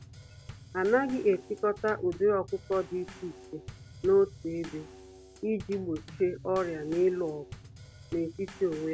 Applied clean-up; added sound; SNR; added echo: none; Bass drum / Snare drum / Drum kit; 17 dB; none.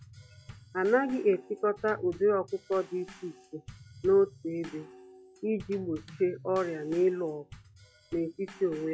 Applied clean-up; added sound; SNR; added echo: classical method log-MMSE.